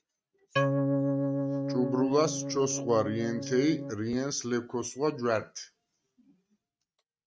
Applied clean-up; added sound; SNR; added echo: neural mask model RNNoise.